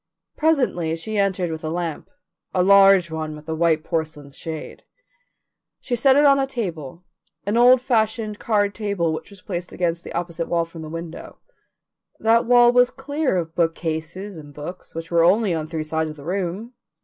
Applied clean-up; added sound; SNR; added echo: none; none; none; none.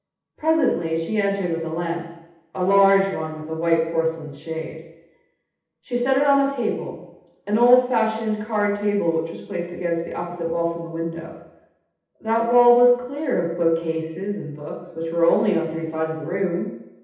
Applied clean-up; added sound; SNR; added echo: none; none; none; reverberation time 0.8 s.